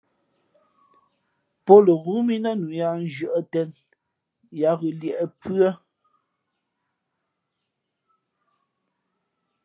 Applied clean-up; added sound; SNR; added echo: none; none; none; none.